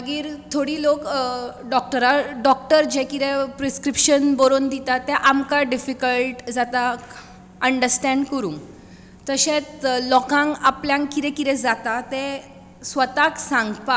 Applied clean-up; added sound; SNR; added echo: none; none; none; none.